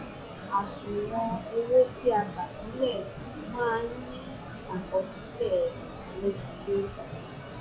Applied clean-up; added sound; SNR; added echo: classical method log-MMSE.